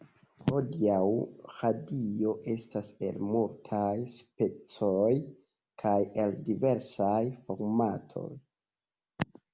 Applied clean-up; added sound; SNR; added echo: none; none; none; none.